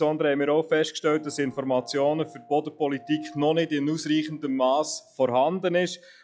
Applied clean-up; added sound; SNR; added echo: classical method log-MMSE.